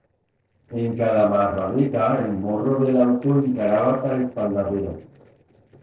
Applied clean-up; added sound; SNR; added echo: neural separator model SepFormer DNS4.